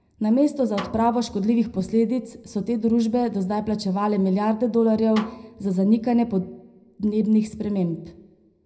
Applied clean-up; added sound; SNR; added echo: none; Snare drum; 18 dB; reverberation time 0.3 s.